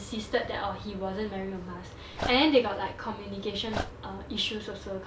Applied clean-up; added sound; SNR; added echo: none; Dog; 9 dB; none.